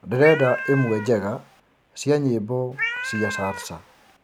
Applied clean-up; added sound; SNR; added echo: none; Cat; 8 dB; none.